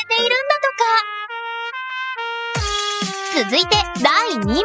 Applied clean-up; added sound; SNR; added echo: classical method spectral subtraction.